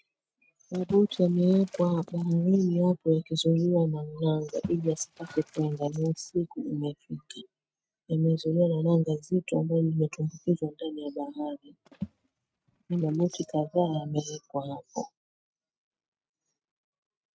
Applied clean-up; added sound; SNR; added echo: neural mask model RNNoise.